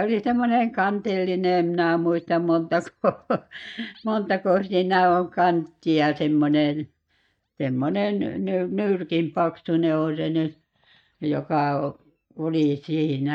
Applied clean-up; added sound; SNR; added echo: neural mask model DeepFilterNet 3.